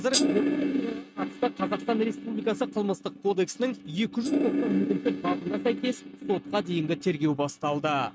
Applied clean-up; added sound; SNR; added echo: neural mask model RNNoise.